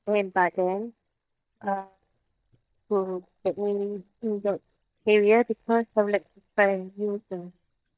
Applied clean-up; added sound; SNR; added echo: neural mask model DeepFilterNet 3.